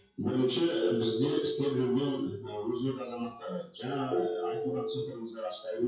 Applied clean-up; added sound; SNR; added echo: classical method WPE with log-MMSE.